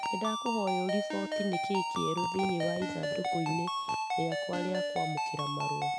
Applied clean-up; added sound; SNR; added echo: none; Ringtone; -1 dB; none.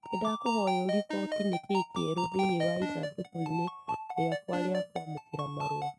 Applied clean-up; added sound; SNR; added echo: neural mask model RNNoise.